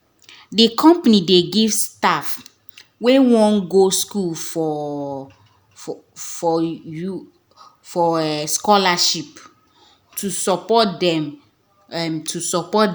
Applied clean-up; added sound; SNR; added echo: none; none; none; none.